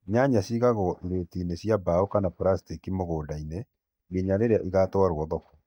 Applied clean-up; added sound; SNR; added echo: neural mask model DeepFilterNet 3.